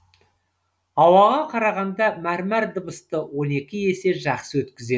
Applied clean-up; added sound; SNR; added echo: none; none; none; none.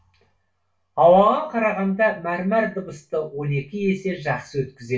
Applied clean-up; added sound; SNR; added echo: none; none; none; reverberation time 0.2 s.